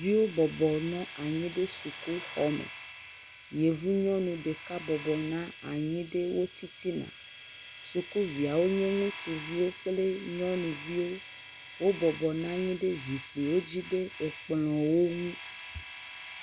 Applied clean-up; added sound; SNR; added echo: none; Domestic sounds, home sounds; 13 dB; none.